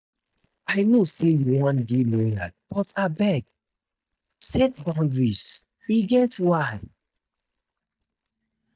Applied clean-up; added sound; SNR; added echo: neural mask model DeepFilterNet 3.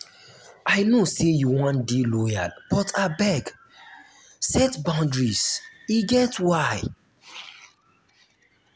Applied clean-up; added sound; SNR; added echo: none; none; none; none.